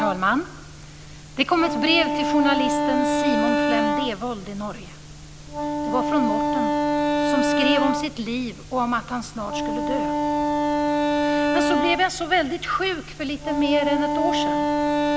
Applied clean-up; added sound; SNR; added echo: none; Wind instrument, woodwind instrument; -1 dB; none.